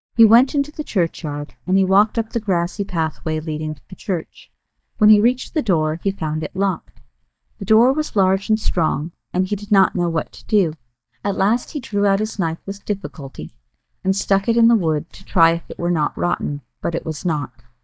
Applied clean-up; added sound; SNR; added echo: neural mask model DeepFilterNet 3.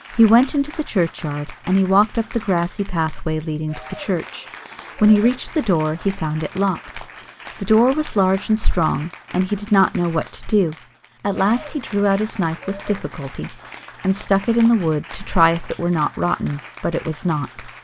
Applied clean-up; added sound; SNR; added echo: none; Applause / Cheering; 19 dB; none.